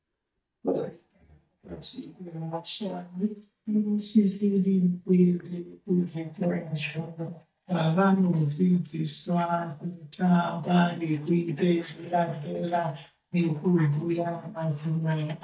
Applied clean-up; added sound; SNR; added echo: neural mask model DeepFilterNet 3.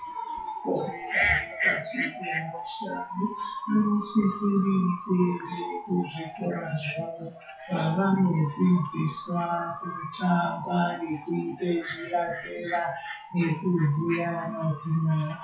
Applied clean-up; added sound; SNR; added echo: classical method WPE with log-MMSE.